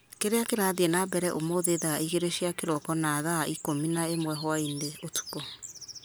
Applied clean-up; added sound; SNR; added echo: none; none; none; none.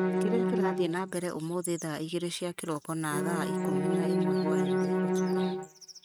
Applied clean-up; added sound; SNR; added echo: neural mask model RNNoise.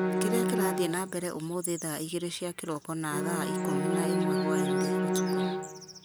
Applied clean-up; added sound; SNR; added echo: none; Bowed string instrument; -3 dB; none.